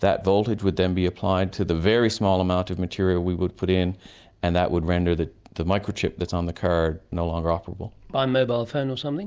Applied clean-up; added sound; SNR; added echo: none; none; none; none.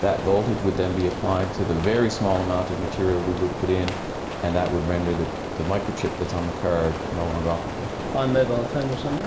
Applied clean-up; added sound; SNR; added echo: none; Rain; 6 dB; reverberation time 2.0 s.